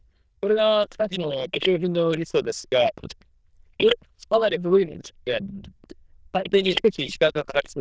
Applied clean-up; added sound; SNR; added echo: neural diffusion model UNIVERSE++.